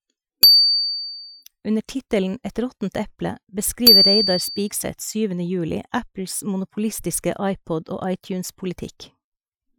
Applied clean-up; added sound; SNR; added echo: classical method Wiener filter.